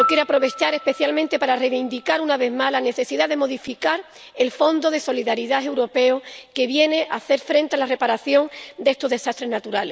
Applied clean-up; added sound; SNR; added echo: none; Piano; 15 dB; none.